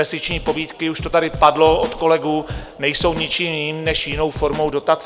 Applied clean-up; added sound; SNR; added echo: none; Scratching (performance technique); 13 dB; none.